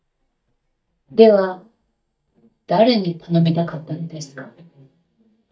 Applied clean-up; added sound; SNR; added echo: neural mask model DeepFilterNet 3.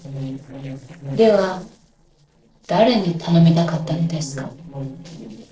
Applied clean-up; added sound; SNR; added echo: neural separator model SepFormer DNS4.